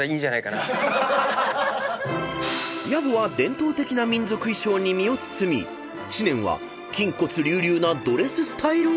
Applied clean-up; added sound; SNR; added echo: none; none; none; none.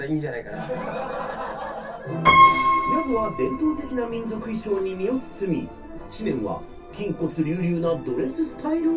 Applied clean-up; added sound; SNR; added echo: none; Piano; 0 dB; reverberation time 0.3 s.